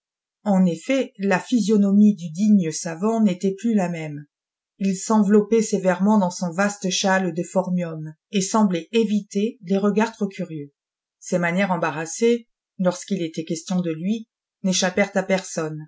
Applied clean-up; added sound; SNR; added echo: none; none; none; none.